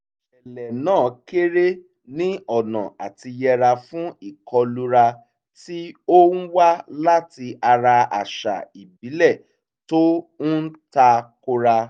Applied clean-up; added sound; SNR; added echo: none; none; none; none.